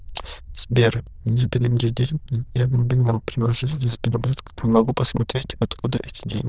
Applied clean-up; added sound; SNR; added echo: neural diffusion model UNIVERSE++.